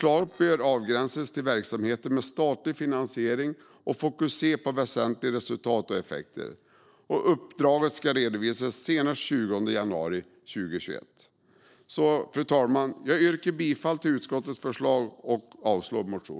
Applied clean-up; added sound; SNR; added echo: neural separator model SepFormer DNS4.